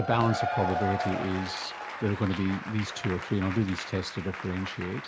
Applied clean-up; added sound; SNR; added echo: none; Applause / Crowd / Cheering; 5 dB; none.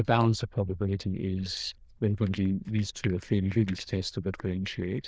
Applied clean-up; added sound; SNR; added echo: neural diffusion model UNIVERSE++.